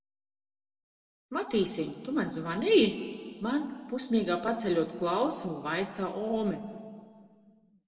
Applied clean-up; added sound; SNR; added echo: none; none; none; reverberation time 1.9 s.